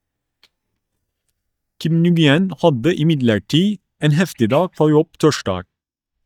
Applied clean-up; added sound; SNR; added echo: neural mask model DeepFilterNet 3.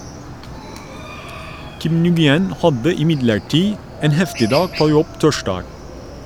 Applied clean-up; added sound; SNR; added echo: none; Chicken, rooster; 14 dB; none.